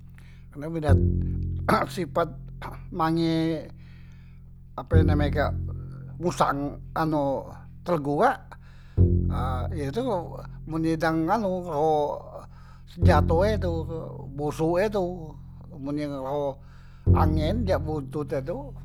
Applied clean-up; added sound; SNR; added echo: none; Bowed string instrument; 1 dB; none.